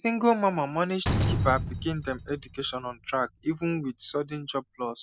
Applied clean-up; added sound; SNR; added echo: none; Slam; 4 dB; none.